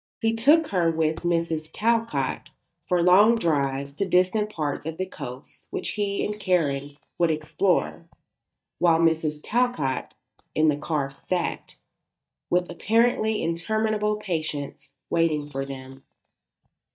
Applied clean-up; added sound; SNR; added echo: neural mask model DeepFilterNet 3.